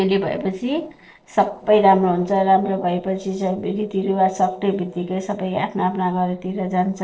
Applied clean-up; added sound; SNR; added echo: neural separator model SepFormer DNS4.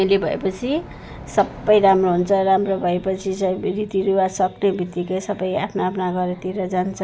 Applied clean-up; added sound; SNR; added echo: none; none; none; none.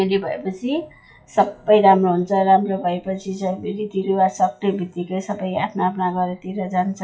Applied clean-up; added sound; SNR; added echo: classical method WPE with log-MMSE.